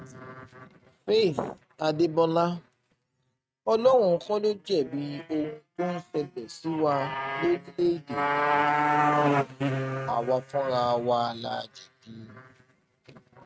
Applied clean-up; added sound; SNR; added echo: neural mask model RNNoise.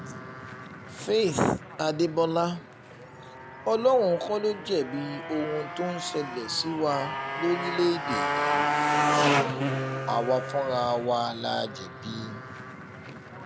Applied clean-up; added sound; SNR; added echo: none; Motorcycle; 3 dB; none.